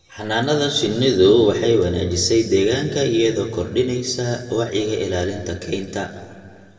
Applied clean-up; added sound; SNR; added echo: none; none; none; reverberation time 1.8 s.